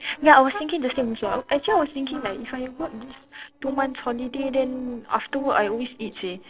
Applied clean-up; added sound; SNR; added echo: neural separator model SepFormer DNS4.